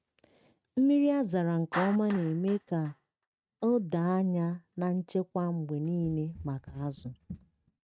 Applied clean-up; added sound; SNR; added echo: neural mask model RNNoise.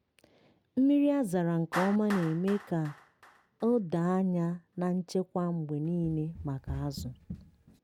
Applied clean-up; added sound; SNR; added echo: none; Clapping + Run; 15 dB; none.